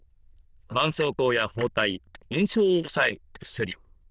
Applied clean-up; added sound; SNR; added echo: neural diffusion model UNIVERSE++.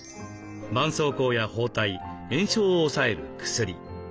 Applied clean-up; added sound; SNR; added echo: none; none; none; none.